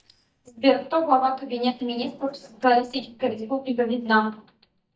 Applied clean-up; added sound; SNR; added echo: neural mask model DeepFilterNet 3.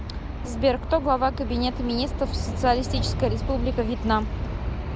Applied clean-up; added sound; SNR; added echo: none; none; none; none.